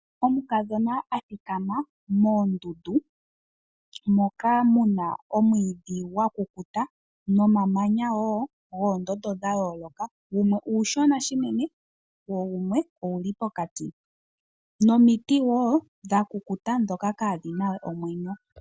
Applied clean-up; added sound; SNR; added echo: none; none; none; none.